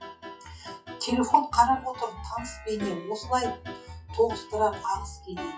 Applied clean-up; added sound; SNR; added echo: classical method WPE with log-MMSE.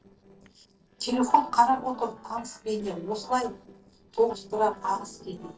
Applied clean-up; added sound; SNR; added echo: neural separator model SepFormer DNS4.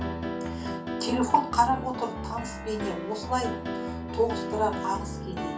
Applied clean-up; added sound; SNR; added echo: none; Piano; 4 dB; reverberation time 0.3 s.